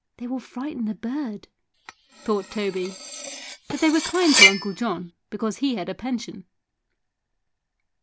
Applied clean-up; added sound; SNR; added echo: none; Cutlery, silverware; -3 dB; none.